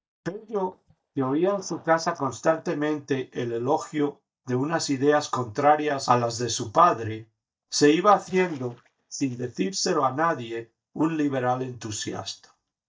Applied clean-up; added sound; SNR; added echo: neural mask model DeepFilterNet 3.